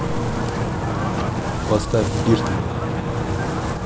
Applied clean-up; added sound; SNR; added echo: none; Wind; -4 dB; none.